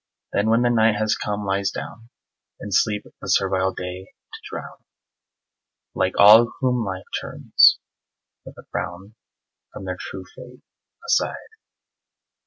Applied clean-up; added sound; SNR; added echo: none; none; none; none.